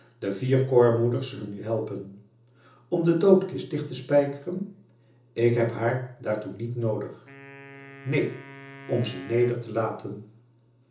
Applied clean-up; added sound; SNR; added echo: none; Wind instrument, woodwind instrument; 19 dB; reverberation time 0.7 s.